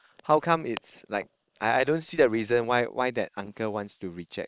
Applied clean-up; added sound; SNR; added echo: neural separator model SepFormer WHAM!.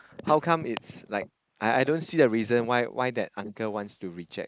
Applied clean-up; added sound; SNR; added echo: neural mask model Resemble Enhance denoiser.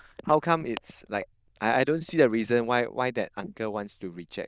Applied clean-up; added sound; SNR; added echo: neural diffusion model UNIVERSE++.